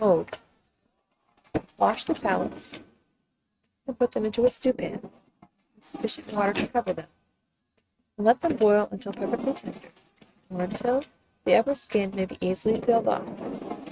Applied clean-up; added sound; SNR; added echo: neural mask model RNNoise.